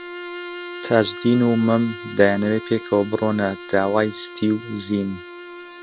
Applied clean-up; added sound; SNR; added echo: none; Bowed string instrument; 14 dB; none.